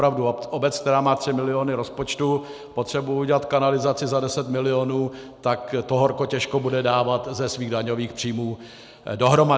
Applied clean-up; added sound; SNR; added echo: none; none; none; none.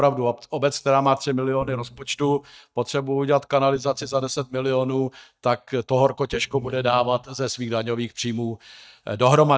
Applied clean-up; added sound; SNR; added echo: neural mask model DeepFilterNet 3.